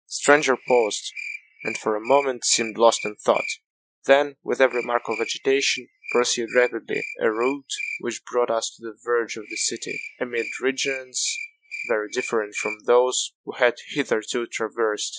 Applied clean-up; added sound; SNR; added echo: classical method Wiener filter.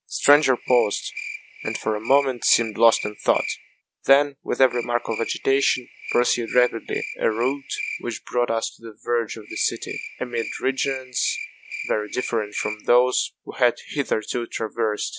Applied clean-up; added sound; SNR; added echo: none; Cricket; 11 dB; none.